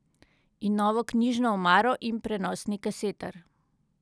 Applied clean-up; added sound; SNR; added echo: none; none; none; none.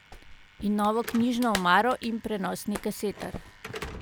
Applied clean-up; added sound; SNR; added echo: none; Clapping + Slam / Alarm; 13 dB; none.